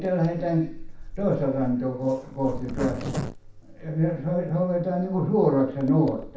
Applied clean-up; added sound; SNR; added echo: none; Zipper (clothing); 12 dB; reverberation time 0.7 s.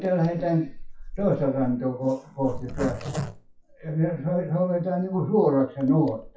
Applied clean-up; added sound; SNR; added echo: classical method WPE with log-MMSE.